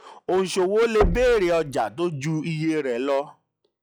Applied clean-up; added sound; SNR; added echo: classical method log-MMSE.